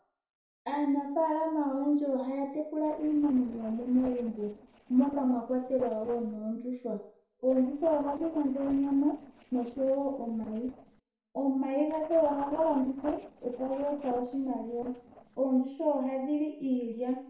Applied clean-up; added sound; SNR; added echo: neural separator model SepFormer DNS4.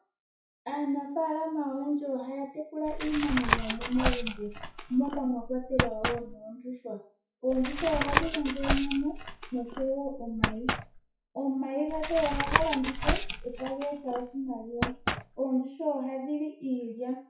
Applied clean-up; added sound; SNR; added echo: classical method WPE with log-MMSE.